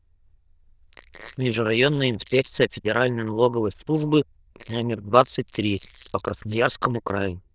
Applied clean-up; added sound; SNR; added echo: neural diffusion model UNIVERSE++.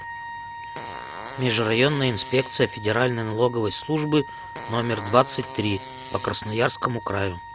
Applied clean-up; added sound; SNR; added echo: none; Wind instrument, woodwind instrument + Fart; 12 dB; none.